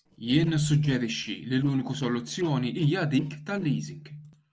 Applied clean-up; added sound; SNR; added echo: neural separator model SepFormer DNS4.